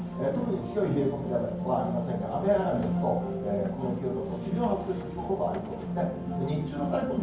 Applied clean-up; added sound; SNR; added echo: none; Accelerating, revving, vroom; 18 dB; reverberation time 0.9 s.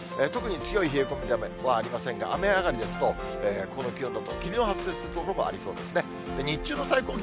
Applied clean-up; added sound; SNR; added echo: none; none; none; none.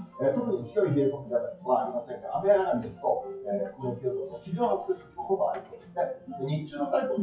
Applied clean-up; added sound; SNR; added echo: classical method WPE with log-MMSE.